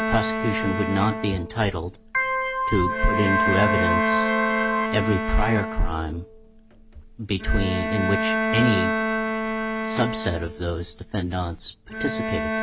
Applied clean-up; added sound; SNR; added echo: none; Organ + Bowed string instrument; 0 dB; none.